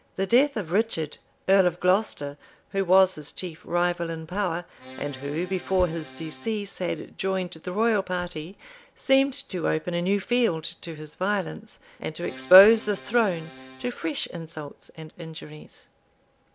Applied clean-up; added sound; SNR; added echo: none; Accordion; 16 dB; none.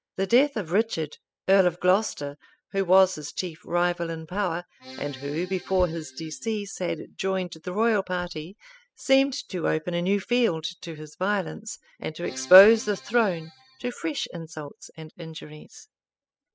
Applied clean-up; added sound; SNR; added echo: classical method spectral subtraction.